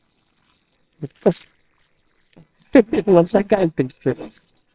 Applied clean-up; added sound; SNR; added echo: neural separator model SepFormer WHAMR!.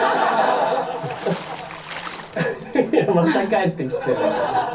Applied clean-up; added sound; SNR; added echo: none; Water / Splash, splatter; 16 dB; reverberation time 0.3 s.